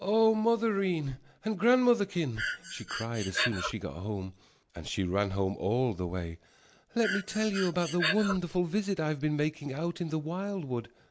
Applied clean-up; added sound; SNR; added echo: none; Breathing; 5 dB; none.